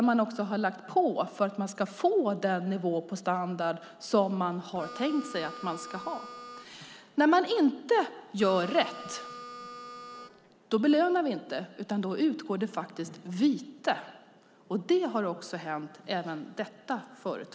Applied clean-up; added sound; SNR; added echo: none; Harmonica; 14 dB; none.